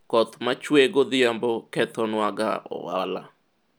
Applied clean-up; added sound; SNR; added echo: none; none; none; none.